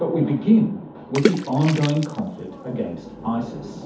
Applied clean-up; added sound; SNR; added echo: none; Water / Splash, splatter; 7 dB; reverberation time 0.5 s.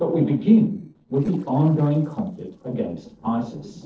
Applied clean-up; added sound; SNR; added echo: neural separator model SepFormer DNS4.